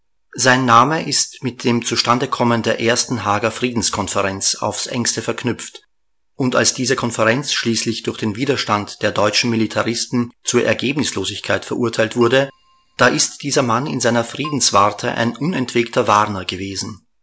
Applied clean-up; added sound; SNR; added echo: none; Keyboard (musical); 18 dB; none.